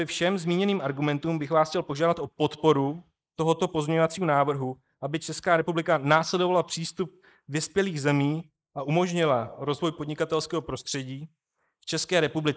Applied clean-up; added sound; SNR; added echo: neural mask model Resemble Enhance denoiser.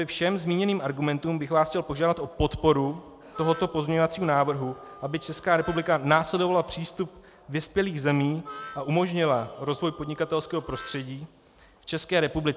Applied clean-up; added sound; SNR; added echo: none; Harmonica; 18 dB; none.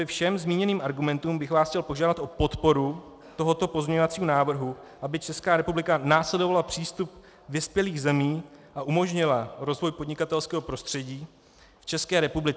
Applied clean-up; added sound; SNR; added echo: none; none; none; none.